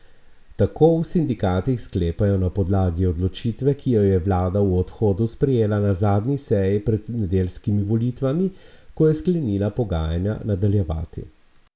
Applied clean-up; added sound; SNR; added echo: none; none; none; none.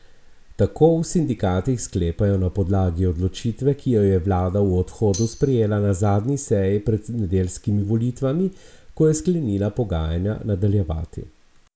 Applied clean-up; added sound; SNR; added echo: none; Tambourine; 16 dB; none.